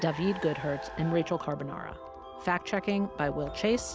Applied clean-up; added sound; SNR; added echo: none; Car; 15 dB; none.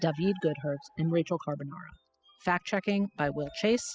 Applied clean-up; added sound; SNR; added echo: classical method spectral subtraction.